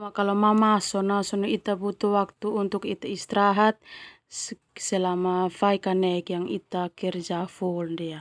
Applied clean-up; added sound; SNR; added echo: none; none; none; none.